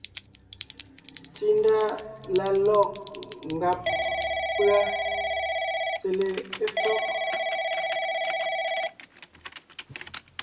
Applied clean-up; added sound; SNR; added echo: none; Telephone / Typing; 2 dB; reverberation time 1.1 s.